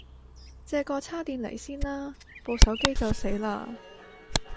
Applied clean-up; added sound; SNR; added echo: none; Bird vocalization, bird call, bird song; -5 dB; none.